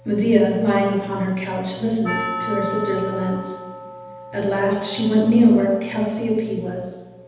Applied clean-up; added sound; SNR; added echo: none; Percussion; 13 dB; reverberation time 1.1 s.